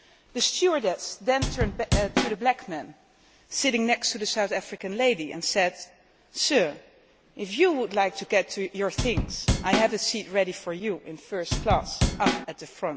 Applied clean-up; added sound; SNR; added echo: none; Drum / Drum kit; -1 dB; none.